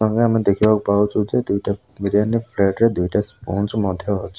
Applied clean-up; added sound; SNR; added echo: none; none; none; none.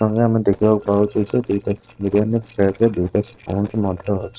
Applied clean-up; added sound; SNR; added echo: neural separator model SepFormer DNS4.